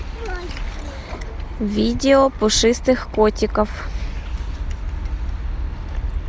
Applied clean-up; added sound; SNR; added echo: none; none; none; none.